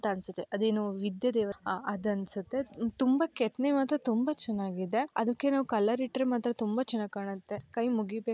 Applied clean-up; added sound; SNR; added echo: none; none; none; none.